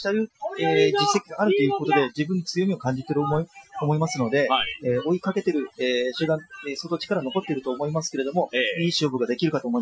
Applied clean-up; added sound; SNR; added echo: classical method Wiener filter.